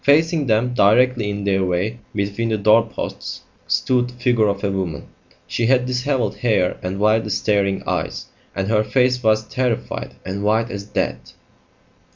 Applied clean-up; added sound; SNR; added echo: none; none; none; none.